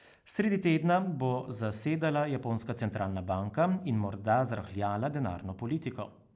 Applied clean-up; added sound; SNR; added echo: none; none; none; none.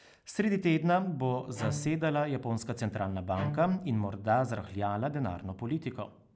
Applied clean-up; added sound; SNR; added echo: none; Bowed string instrument; 10 dB; none.